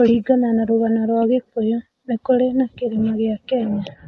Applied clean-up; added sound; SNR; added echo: neural mask model Resemble Enhance denoiser.